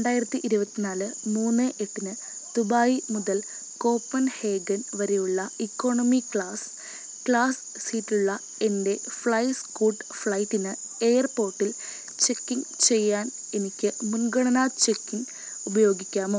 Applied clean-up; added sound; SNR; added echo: none; none; none; none.